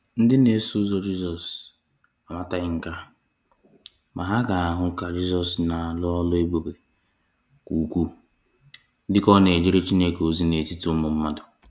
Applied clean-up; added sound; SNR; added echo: none; none; none; none.